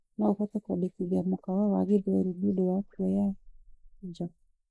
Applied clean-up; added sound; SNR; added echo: neural mask model Resemble Enhance denoiser.